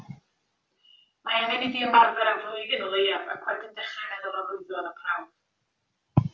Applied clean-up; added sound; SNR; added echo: none; none; none; none.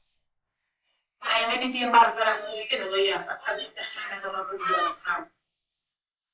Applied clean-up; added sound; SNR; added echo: neural mask model Resemble Enhance denoiser.